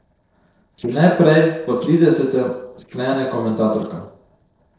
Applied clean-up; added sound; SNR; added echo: neural separator model SepFormer DNS4.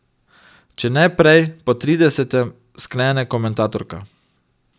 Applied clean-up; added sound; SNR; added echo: none; none; none; none.